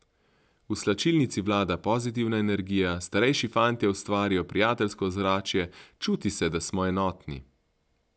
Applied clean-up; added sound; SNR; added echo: none; none; none; none.